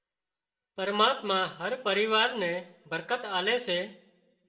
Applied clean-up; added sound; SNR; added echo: none; none; none; reverberation time 0.4 s.